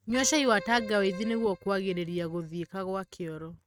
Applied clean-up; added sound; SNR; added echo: neural mask model RNNoise.